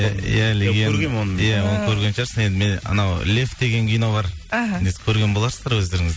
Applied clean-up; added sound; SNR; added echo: none; none; none; none.